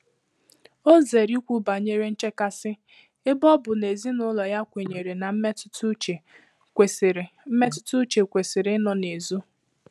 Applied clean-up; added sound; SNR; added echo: none; none; none; none.